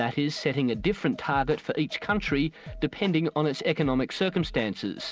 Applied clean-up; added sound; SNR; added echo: none; none; none; none.